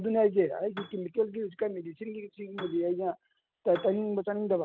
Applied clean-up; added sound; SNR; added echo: none; Piano; 14 dB; none.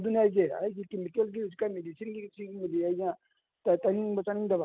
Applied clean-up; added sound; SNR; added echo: none; none; none; none.